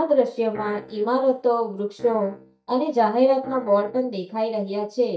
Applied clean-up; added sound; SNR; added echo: neural mask model DeepFilterNet 3.